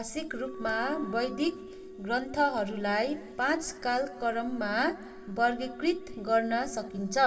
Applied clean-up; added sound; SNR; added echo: none; Wind instrument, woodwind instrument; 15 dB; reverberation time 2.1 s.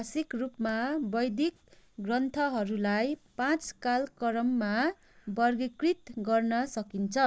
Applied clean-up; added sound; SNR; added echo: none; none; none; none.